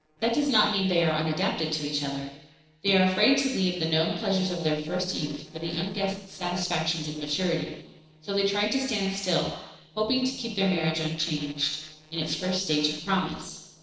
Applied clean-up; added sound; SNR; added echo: neural separator model SepFormer DNS4.